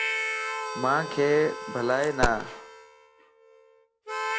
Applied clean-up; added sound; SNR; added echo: none; Coin (dropping) + Harmonica; 4 dB; none.